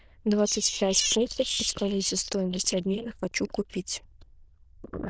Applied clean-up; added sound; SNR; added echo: neural diffusion model UNIVERSE++.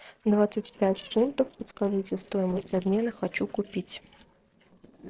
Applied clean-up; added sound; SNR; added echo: neural separator model SepFormer DNS4.